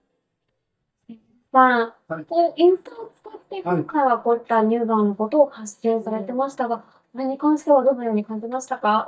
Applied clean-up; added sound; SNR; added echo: neural mask model DeepFilterNet 3.